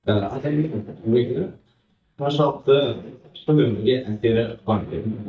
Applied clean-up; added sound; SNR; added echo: neural mask model DeepFilterNet 3.